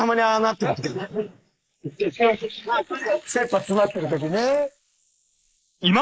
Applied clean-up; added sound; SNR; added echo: neural mask model Resemble Enhance denoiser.